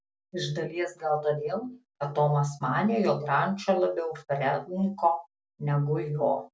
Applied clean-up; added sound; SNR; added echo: none; none; none; none.